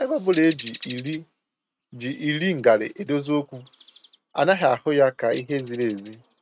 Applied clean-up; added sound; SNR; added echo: neural mask model RNNoise.